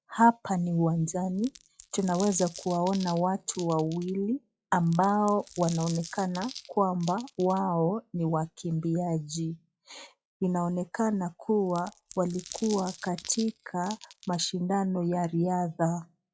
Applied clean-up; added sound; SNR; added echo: classical method log-MMSE.